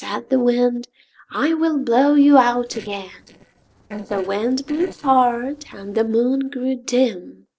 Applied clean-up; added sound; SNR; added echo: neural separator model SepFormer DNS4.